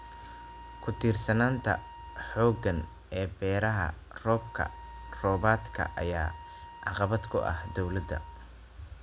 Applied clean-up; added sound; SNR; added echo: none; Wind instrument, woodwind instrument; 17 dB; none.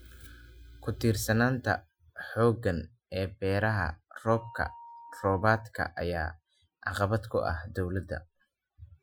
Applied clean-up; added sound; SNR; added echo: classical method Wiener filter.